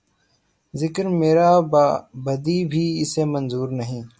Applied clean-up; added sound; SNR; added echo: none; none; none; none.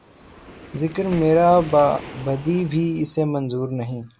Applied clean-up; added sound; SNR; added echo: none; Waves, surf; 18 dB; none.